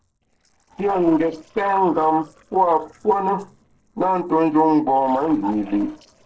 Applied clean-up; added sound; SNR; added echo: neural separator model SepFormer DNS4.